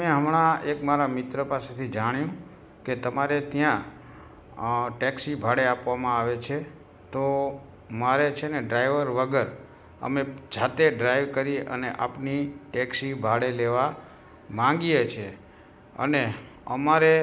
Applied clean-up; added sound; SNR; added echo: none; none; none; none.